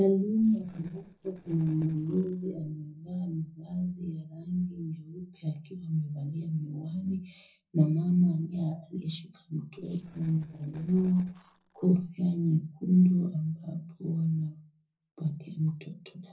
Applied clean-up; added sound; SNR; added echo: neural separator model SepFormer DNS4.